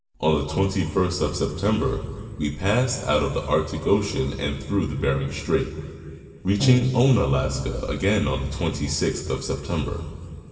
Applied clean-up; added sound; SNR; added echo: none; Bowed string instrument; 9 dB; reverberation time 2.7 s.